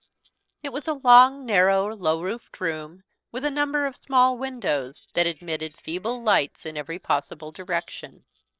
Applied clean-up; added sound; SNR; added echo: neural separator model SepFormer DNS4.